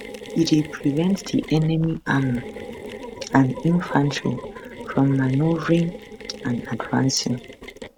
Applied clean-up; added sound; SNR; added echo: neural mask model RNNoise.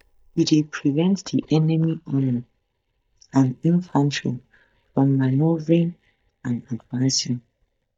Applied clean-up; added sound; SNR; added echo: neural mask model DeepFilterNet 3.